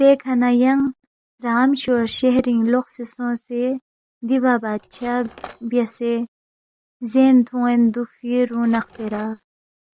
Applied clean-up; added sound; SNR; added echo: neural separator model SepFormer DNS4.